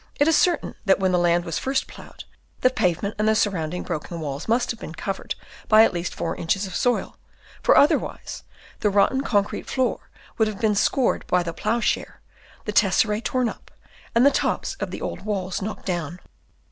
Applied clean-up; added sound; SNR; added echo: none; none; none; none.